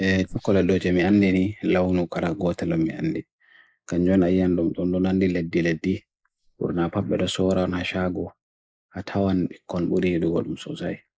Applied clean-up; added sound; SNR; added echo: neural mask model Resemble Enhance denoiser.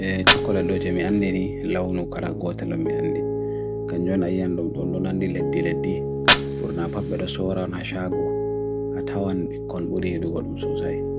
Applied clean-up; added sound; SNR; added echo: none; Fire + Piano; -2 dB; none.